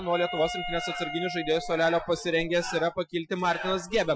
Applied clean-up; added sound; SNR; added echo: classical method Wiener filter.